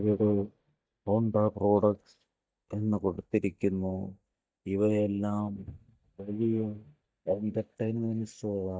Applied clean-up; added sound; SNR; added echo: neural mask model DeepFilterNet 3.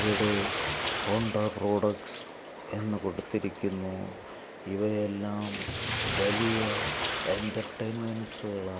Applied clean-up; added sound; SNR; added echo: none; Bathtub (filling or washing); 3 dB; none.